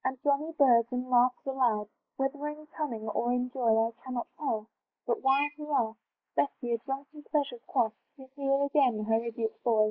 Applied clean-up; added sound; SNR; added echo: neural mask model Resemble Enhance denoiser.